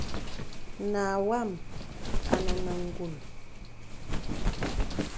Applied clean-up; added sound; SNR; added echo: none; Wind; -4 dB; none.